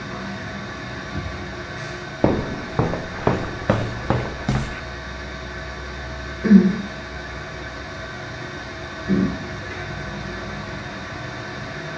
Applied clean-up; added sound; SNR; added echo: none; Walk, footsteps; -2 dB; reverberation time 0.9 s.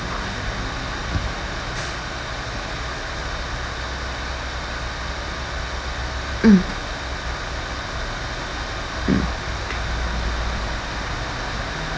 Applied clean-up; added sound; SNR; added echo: none; none; none; none.